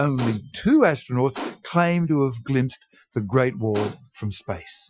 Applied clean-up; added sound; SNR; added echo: classical method Wiener filter.